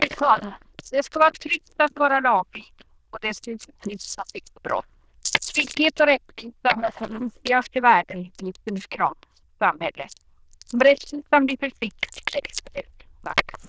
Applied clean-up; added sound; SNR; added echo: neural diffusion model UNIVERSE++.